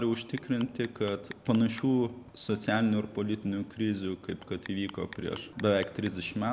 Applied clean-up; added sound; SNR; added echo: none; Clock; 19 dB; none.